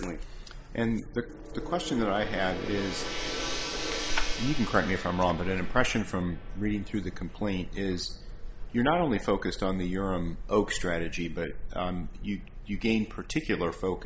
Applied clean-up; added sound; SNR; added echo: none; Gong; 12 dB; none.